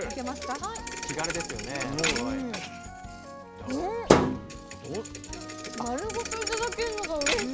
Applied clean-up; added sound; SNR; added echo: none; Thump, thud; -2 dB; none.